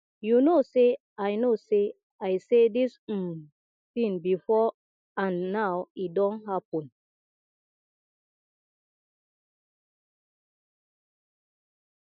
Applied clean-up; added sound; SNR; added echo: neural mask model Resemble Enhance denoiser.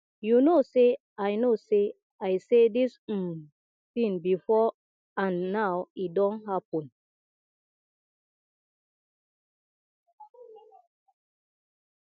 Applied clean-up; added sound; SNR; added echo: none; none; none; none.